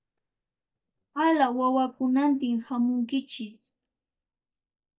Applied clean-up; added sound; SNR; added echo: neural mask model DeepFilterNet 3.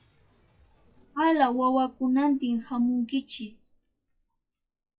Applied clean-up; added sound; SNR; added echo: classical method WPE with log-MMSE.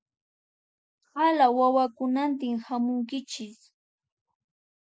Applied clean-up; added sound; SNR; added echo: none; none; none; none.